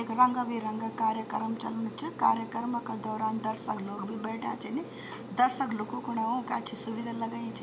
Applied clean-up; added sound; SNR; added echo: none; Aircraft; 12 dB; none.